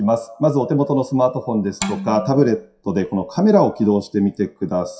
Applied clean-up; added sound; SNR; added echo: classical method WPE with log-MMSE.